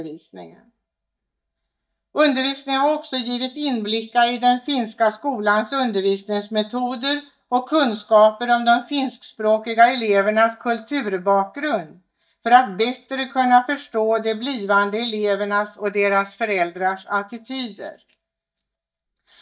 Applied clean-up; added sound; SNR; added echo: neural mask model DeepFilterNet 3.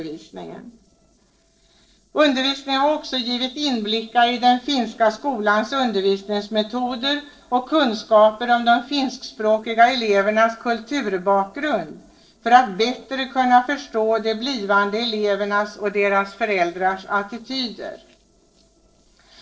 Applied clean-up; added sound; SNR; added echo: neural separator model SepFormer DNS4.